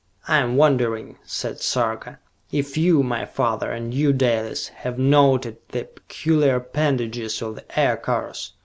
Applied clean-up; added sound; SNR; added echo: none; none; none; none.